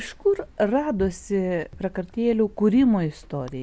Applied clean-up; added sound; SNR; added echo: none; none; none; none.